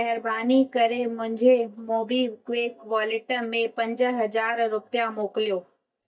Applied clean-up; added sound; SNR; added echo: neural mask model DeepFilterNet 3.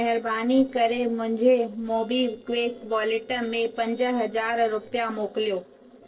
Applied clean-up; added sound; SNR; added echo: neural separator model SepFormer DNS4.